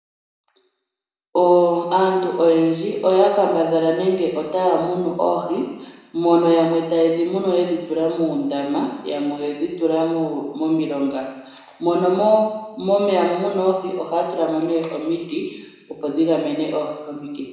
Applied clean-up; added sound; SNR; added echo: none; none; none; reverberation time 1.0 s.